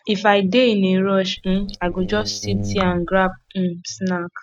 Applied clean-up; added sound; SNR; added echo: neural mask model RNNoise.